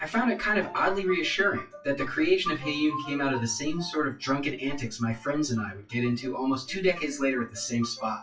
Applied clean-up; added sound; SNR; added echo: classical method WPE with log-MMSE.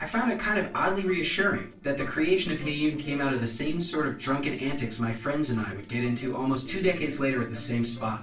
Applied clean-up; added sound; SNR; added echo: neural separator model SepFormer DNS4.